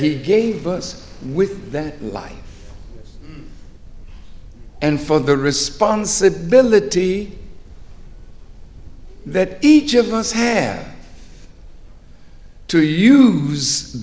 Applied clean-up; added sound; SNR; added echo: none; Thunderstorm; 18 dB; none.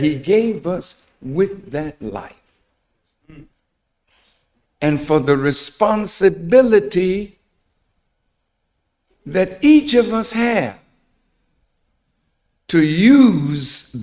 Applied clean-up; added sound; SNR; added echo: neural mask model RNNoise.